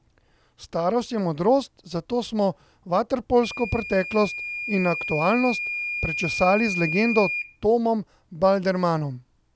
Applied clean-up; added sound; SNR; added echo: none; Microwave oven / Alarm; 9 dB; none.